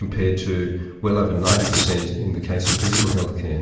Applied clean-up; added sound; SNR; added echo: none; Writing; 3 dB; reverberation time 0.9 s.